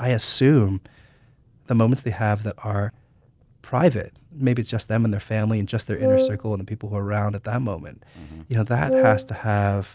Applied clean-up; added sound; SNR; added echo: none; Wind instrument, woodwind instrument; -2 dB; none.